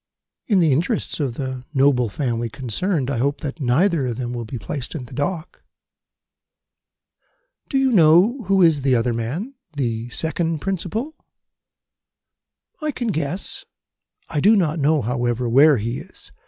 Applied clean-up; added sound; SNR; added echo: none; none; none; none.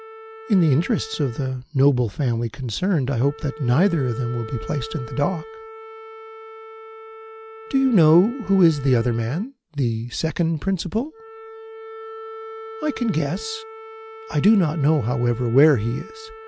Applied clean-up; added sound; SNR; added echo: none; Wind instrument, woodwind instrument; 16 dB; none.